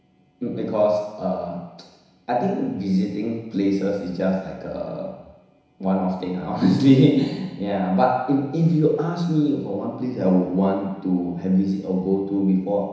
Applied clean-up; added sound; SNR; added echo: none; none; none; reverberation time 1.0 s.